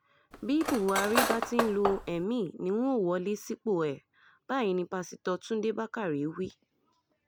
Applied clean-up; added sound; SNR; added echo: none; Cutlery, silverware; 1 dB; none.